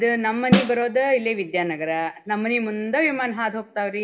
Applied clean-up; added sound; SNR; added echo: none; Snare drum; 3 dB; reverberation time 0.6 s.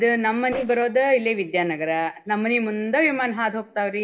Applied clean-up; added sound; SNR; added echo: neural separator model SepFormer DNS4.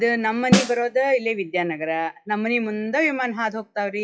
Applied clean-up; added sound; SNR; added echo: classical method WPE with log-MMSE.